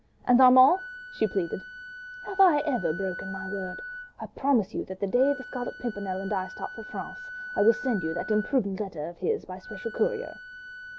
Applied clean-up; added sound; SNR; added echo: none; Wind instrument, woodwind instrument; 14 dB; none.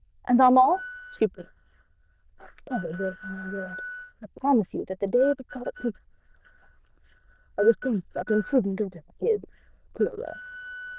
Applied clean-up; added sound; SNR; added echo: neural diffusion model UNIVERSE++.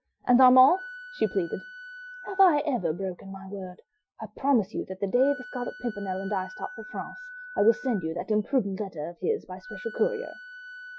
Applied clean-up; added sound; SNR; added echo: classical method Wiener filter.